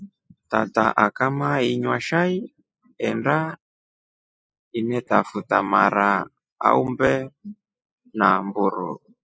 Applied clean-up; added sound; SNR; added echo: neural mask model Resemble Enhance denoiser.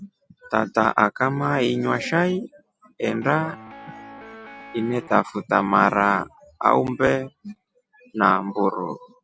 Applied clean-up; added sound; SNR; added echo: none; Guitar; 18 dB; none.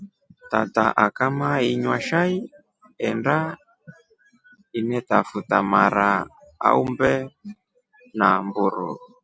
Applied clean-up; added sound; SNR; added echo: none; none; none; none.